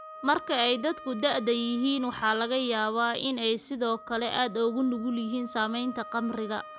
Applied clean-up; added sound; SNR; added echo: none; Wind instrument, woodwind instrument; 17 dB; none.